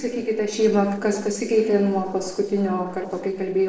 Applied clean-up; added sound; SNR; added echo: neural separator model SepFormer DNS4.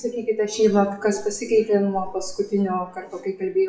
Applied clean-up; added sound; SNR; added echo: classical method WPE with log-MMSE.